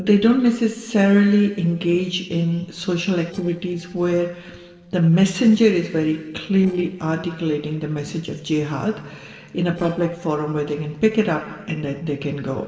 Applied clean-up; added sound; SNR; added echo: neural separator model SepFormer DNS4.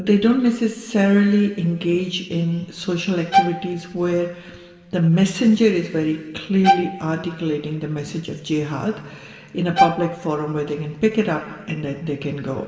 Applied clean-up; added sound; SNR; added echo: none; Bowed string instrument; 1 dB; reverberation time 2.3 s.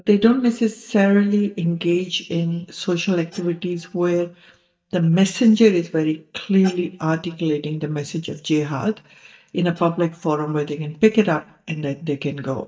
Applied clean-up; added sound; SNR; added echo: neural mask model DeepFilterNet 3.